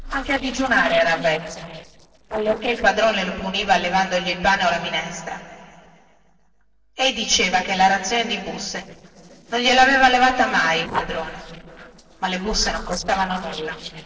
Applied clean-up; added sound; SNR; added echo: neural separator model SepFormer DNS4.